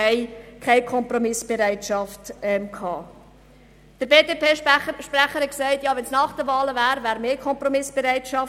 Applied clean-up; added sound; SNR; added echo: none; none; none; none.